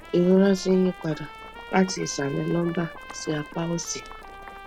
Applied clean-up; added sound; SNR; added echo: none; Trumpet + Boiling; 16 dB; none.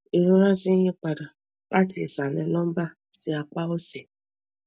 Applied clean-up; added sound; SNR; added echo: none; none; none; none.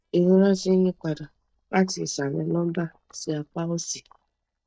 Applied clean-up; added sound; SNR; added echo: neural mask model DeepFilterNet 3.